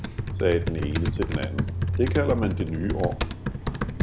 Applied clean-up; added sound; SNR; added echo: none; Computer keyboard; -1 dB; none.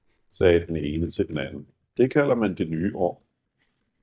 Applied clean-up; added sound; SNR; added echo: neural mask model DeepFilterNet 3.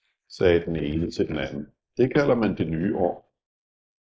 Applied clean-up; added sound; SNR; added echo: neural mask model Resemble Enhance denoiser.